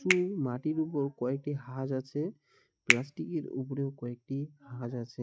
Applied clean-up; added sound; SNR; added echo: neural mask model RNNoise.